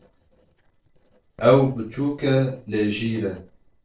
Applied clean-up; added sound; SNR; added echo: neural separator model SepFormer DNS4.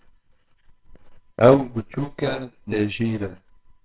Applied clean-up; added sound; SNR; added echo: neural separator model SepFormer WHAMR!.